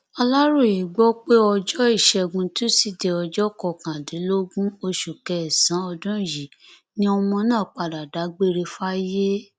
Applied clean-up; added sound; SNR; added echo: none; none; none; none.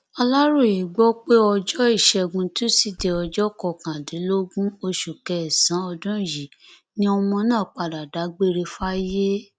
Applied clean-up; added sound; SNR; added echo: none; Run; 17 dB; none.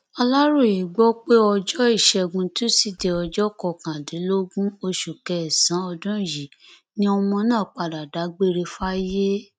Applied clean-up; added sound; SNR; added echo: neural mask model RNNoise.